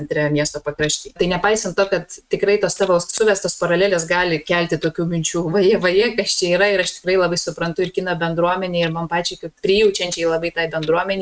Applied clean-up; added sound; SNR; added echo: neural mask model RNNoise.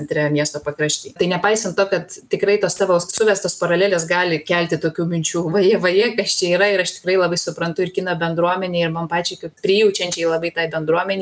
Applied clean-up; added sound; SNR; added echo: none; none; none; none.